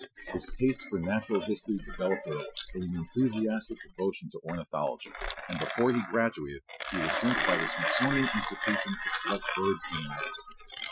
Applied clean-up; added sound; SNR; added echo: classical method Wiener filter.